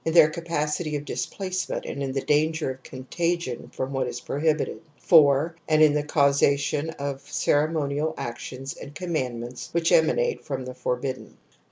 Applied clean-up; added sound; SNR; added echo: none; none; none; none.